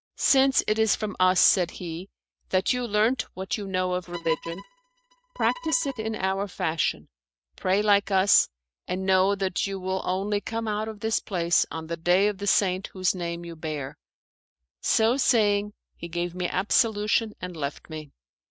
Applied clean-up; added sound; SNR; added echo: neural mask model RNNoise.